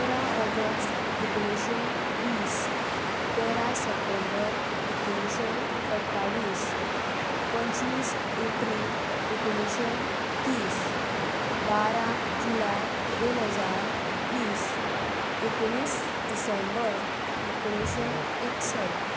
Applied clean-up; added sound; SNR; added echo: none; Waves, surf; -4 dB; none.